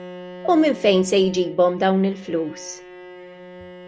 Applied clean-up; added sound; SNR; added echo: none; Bowed string instrument; 18 dB; none.